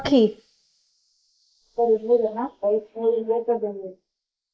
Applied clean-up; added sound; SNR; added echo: neural mask model Resemble Enhance denoiser.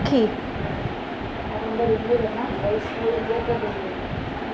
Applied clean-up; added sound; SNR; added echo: none; none; none; none.